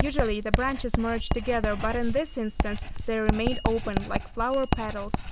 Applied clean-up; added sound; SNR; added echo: none; Writing + Chime; 0 dB; none.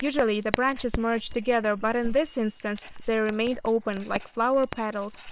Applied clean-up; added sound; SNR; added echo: neural separator model SepFormer WHAM!.